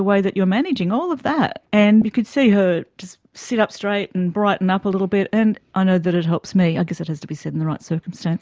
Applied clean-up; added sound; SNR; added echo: none; none; none; none.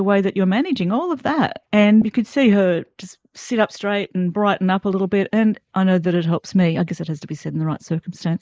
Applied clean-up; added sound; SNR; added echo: neural mask model Resemble Enhance denoiser.